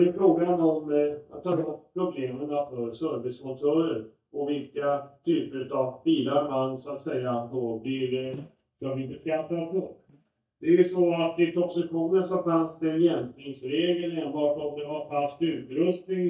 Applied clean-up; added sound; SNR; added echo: neural mask model DeepFilterNet 3.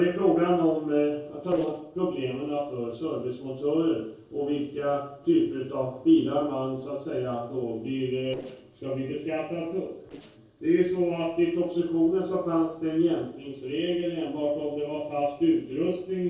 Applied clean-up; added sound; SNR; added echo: neural separator model SepFormer DNS4.